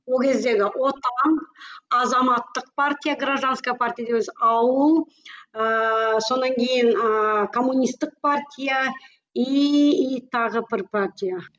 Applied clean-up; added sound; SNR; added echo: none; none; none; none.